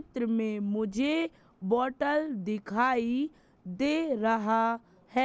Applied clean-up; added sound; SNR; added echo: none; none; none; none.